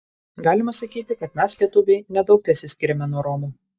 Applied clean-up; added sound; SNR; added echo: neural mask model DeepFilterNet 3.